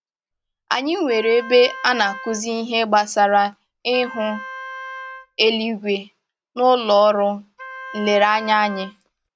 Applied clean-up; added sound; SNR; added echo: none; Wind instrument, woodwind instrument; 16 dB; none.